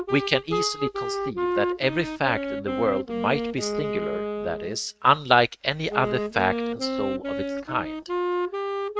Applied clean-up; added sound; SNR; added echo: neural mask model RNNoise.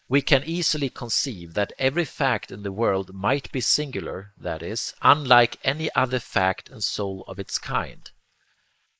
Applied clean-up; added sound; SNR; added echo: neural mask model Resemble Enhance denoiser.